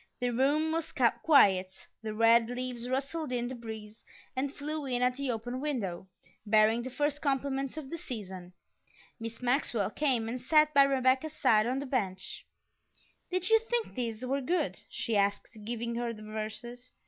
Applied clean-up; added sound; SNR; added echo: none; none; none; none.